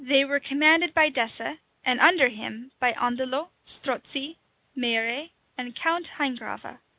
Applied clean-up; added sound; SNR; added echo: none; none; none; none.